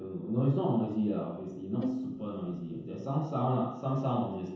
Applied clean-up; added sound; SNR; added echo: none; Bowed string instrument; 7 dB; reverberation time 0.9 s.